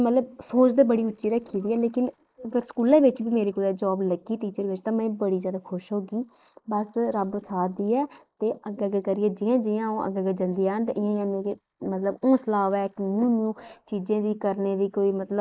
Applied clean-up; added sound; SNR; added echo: neural mask model Resemble Enhance denoiser.